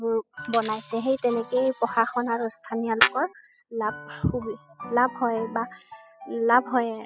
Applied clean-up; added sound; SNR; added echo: classical method spectral subtraction.